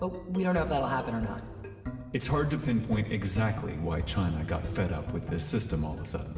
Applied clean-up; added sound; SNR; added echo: none; none; none; reverberation time 1.7 s.